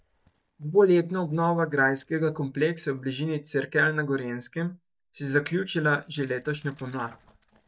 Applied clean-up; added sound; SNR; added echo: neural mask model DeepFilterNet 3.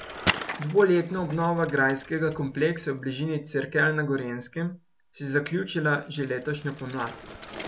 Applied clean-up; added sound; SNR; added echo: none; Bicycle; 10 dB; none.